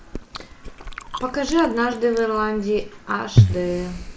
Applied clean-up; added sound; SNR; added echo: none; Chewing, mastication; 1 dB; none.